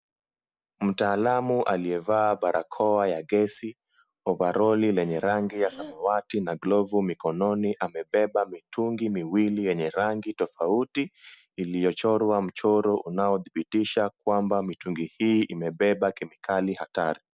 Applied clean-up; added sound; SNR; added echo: neural mask model Resemble Enhance denoiser.